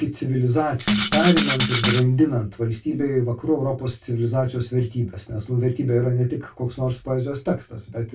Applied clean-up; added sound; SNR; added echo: none; Rattle (instrument); -1 dB; reverberation time 0.2 s.